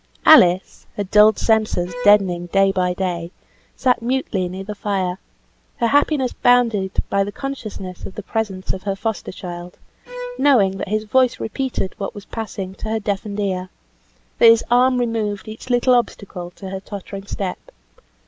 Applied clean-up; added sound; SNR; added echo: none; Bowed string instrument; 17 dB; none.